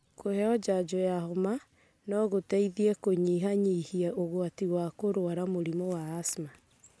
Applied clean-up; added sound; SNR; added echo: none; none; none; none.